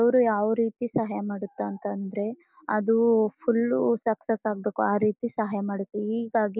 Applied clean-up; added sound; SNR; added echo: none; none; none; none.